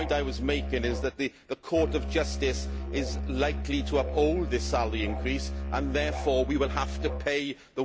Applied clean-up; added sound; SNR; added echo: none; Musical instrument; 3 dB; none.